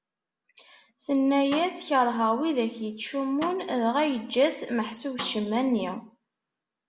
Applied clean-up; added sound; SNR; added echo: none; Snare drum; 18 dB; none.